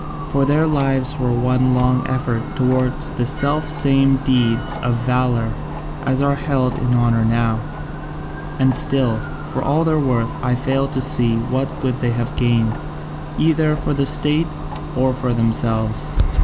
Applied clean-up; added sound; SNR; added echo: none; Clock; 6 dB; none.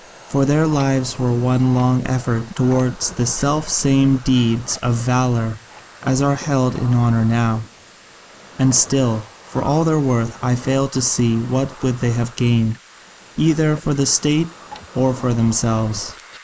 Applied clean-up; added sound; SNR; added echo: neural mask model Resemble Enhance denoiser.